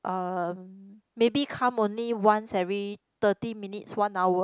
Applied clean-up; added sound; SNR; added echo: none; none; none; none.